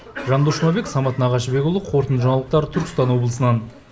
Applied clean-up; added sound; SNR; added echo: none; Cough; 16 dB; reverberation time 0.4 s.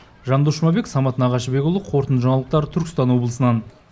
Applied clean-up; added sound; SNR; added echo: none; none; none; none.